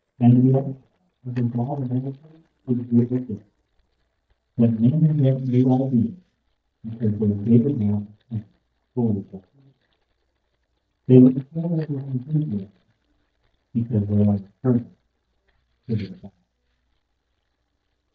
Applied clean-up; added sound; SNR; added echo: neural mask model DeepFilterNet 3.